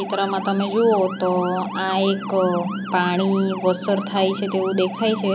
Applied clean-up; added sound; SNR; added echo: none; Motor vehicle (road) / Siren; 13 dB; none.